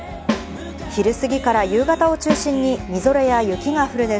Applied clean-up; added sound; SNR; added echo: none; Snare drum; 11 dB; none.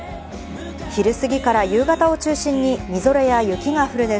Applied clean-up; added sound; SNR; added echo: none; none; none; none.